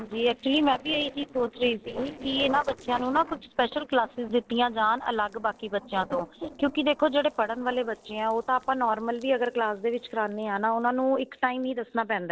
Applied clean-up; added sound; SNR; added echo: neural separator model SepFormer DNS4.